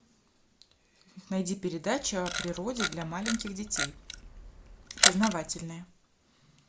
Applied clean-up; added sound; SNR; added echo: none; Camera; -3 dB; none.